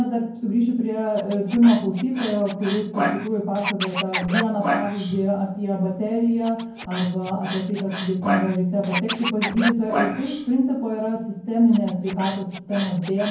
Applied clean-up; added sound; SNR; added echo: none; Scratching (performance technique); 8 dB; reverberation time 0.9 s.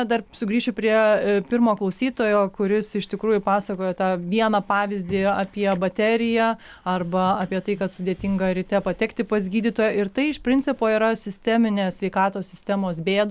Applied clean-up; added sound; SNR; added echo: none; none; none; none.